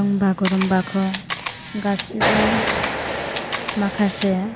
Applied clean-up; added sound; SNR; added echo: none; Camera; 10 dB; none.